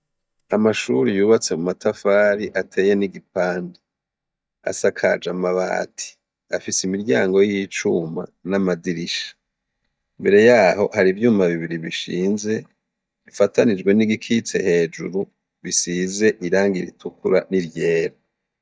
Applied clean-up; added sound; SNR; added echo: neural mask model DeepFilterNet 3.